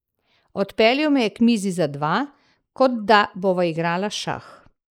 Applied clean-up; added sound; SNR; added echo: neural mask model Resemble Enhance denoiser.